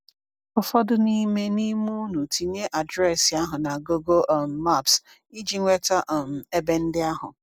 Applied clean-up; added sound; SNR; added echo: none; none; none; none.